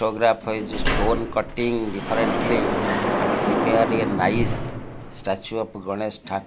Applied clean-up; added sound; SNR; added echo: none; Sliding door; 0 dB; none.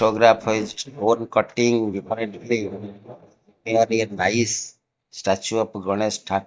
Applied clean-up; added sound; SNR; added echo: neural mask model DeepFilterNet 3.